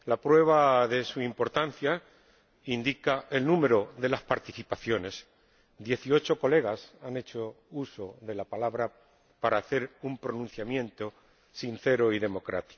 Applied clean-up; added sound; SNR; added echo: none; none; none; none.